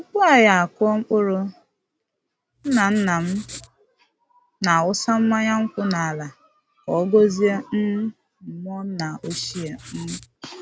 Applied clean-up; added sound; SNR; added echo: none; Writing; 17 dB; none.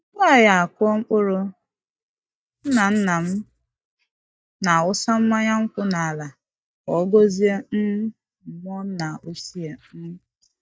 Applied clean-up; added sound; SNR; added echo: neural mask model DeepFilterNet 3.